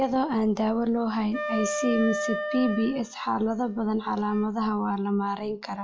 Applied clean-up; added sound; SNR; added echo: classical method log-MMSE.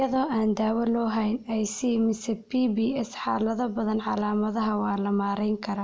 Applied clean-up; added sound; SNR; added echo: none; none; none; none.